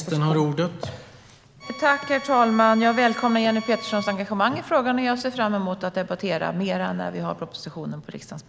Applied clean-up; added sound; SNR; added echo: none; Bowed string instrument; 15 dB; none.